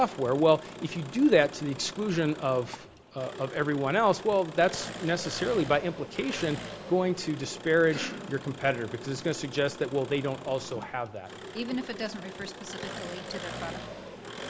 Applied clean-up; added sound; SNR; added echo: none; Engine; 13 dB; none.